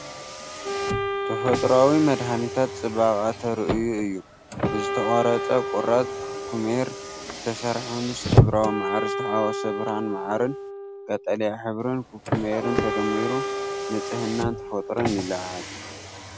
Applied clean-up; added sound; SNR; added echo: none; Wind instrument, woodwind instrument + Car; 2 dB; none.